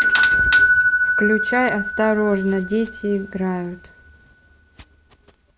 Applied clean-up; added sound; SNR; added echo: none; Bell / Doorbell; -2 dB; none.